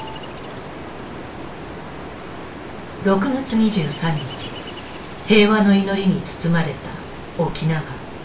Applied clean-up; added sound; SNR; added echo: none; Ocean; 12 dB; reverberation time 0.3 s.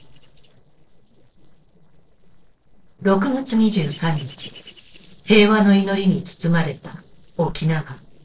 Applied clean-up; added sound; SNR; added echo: neural separator model SepFormer DNS4.